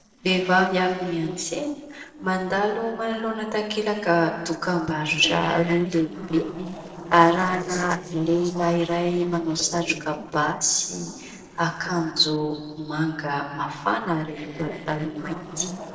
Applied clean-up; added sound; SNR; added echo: neural separator model SepFormer DNS4.